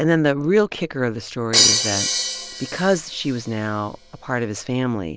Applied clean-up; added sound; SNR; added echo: none; Crash cymbal; 1 dB; none.